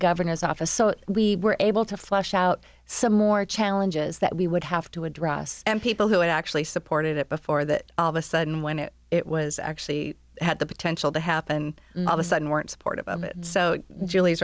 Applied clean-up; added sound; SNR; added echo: none; none; none; none.